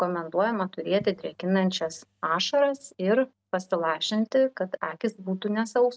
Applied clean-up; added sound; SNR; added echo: none; none; none; none.